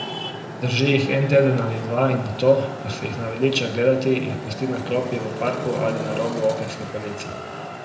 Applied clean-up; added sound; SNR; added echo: none; Traffic noise, roadway noise; 9 dB; reverberation time 0.8 s.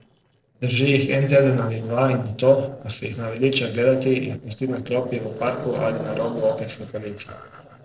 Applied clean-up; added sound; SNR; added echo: neural separator model SepFormer DNS4.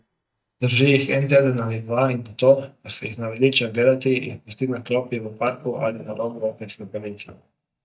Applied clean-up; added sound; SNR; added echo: neural mask model DeepFilterNet 3.